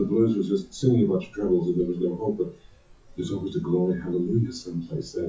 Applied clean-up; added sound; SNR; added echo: classical method WPE with log-MMSE.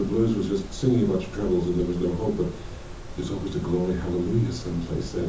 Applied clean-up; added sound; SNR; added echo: none; Mechanisms; 11 dB; reverberation time 0.6 s.